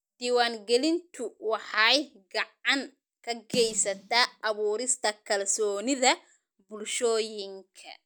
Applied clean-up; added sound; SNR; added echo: neural mask model DeepFilterNet 3.